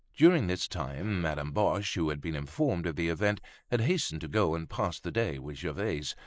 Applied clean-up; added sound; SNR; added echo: neural mask model Resemble Enhance denoiser.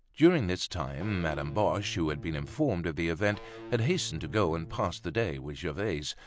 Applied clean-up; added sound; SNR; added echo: none; Electric guitar / Bass guitar; 16 dB; none.